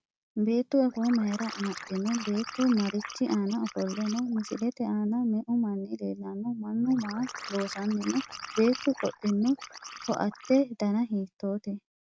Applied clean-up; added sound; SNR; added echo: none; Liquid; 13 dB; none.